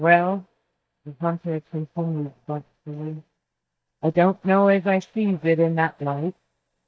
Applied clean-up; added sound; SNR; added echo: neural mask model DeepFilterNet 3.